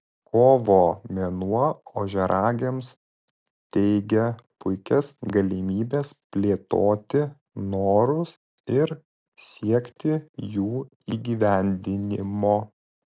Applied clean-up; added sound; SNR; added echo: none; none; none; none.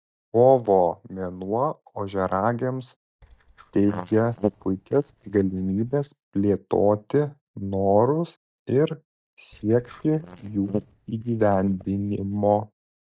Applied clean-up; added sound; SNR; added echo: neural mask model DeepFilterNet 3.